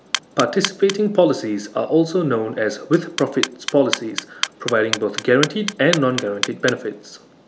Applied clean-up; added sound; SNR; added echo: none; Clock; 10 dB; none.